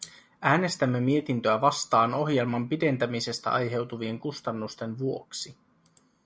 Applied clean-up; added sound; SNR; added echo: none; none; none; none.